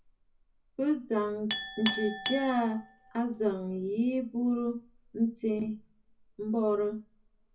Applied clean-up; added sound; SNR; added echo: none; Chink, clink; 12 dB; reverberation time 0.4 s.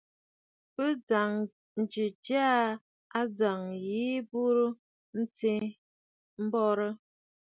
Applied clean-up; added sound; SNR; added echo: none; none; none; none.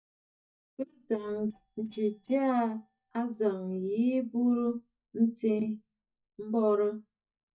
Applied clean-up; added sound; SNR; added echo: neural mask model DeepFilterNet 3.